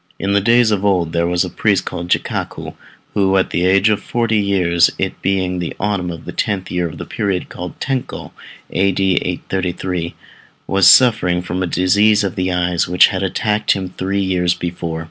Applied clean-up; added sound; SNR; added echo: none; none; none; none.